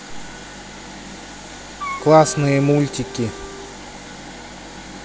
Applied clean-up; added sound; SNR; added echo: none; Wind instrument, woodwind instrument; 12 dB; none.